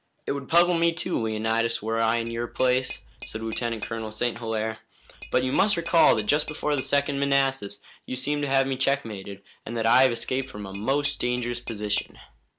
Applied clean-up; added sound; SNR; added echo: none; Tap / Glass; 15 dB; none.